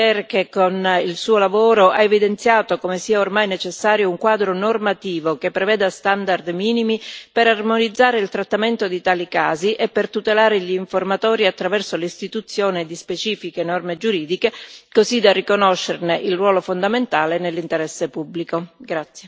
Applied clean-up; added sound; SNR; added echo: none; none; none; none.